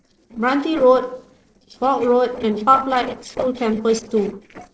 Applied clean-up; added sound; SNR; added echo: neural separator model SepFormer DNS4.